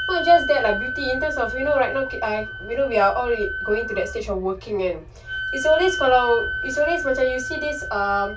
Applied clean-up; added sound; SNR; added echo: none; Wind instrument, woodwind instrument; 7 dB; reverberation time 0.2 s.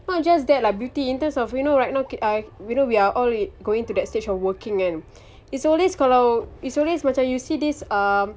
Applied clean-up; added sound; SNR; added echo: none; none; none; none.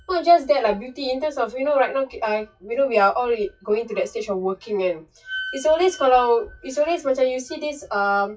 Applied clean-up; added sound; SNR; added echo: classical method WPE with log-MMSE.